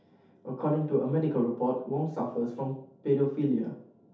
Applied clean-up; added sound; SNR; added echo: none; none; none; reverberation time 0.5 s.